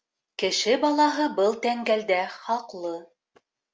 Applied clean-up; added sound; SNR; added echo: none; none; none; none.